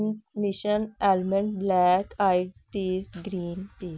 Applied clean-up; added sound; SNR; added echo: none; none; none; none.